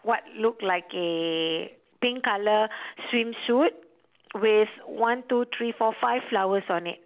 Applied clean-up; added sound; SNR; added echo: none; none; none; none.